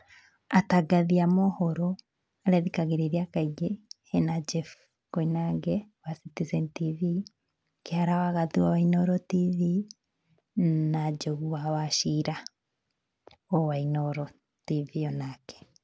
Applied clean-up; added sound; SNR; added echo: none; none; none; none.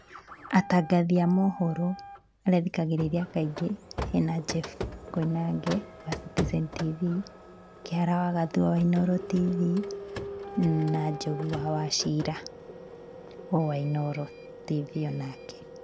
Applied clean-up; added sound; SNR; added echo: none; Printer; 11 dB; none.